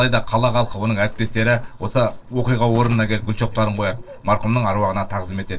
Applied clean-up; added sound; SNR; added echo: neural separator model SepFormer DNS4.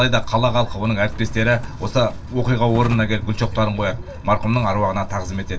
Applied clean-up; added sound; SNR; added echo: none; Drawer open or close; 18 dB; reverberation time 0.2 s.